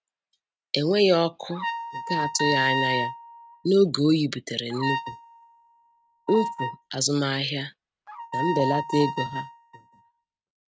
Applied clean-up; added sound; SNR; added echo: neural mask model RNNoise.